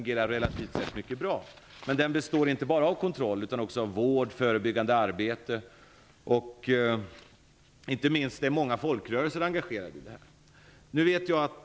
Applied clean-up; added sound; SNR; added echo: none; none; none; none.